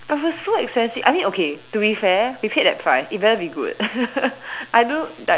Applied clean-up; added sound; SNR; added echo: none; none; none; none.